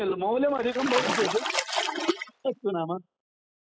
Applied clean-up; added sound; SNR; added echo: classical method spectral subtraction.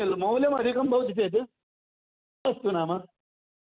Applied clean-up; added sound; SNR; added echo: none; none; none; none.